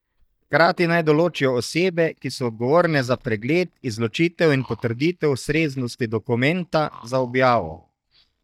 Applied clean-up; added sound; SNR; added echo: neural mask model DeepFilterNet 3.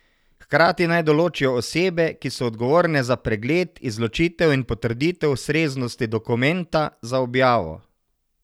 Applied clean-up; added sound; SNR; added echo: none; none; none; none.